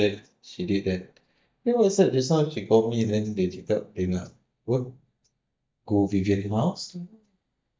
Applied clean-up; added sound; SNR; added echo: neural mask model DeepFilterNet 3.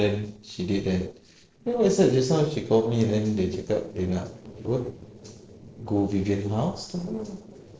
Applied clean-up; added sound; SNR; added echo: neural separator model SepFormer DNS4.